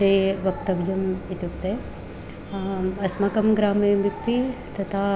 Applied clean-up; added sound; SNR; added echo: none; Microwave oven; 15 dB; none.